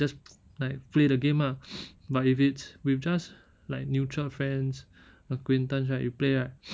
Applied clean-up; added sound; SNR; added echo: none; none; none; none.